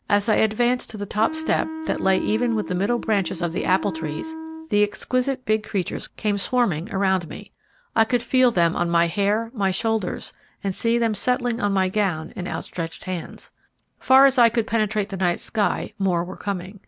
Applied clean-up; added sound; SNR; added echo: none; Wind instrument, woodwind instrument; 9 dB; none.